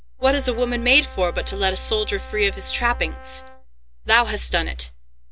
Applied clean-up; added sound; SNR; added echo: none; Brass instrument; 19 dB; none.